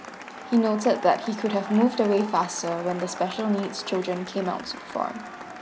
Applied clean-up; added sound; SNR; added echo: none; Applause / Cheering; 13 dB; none.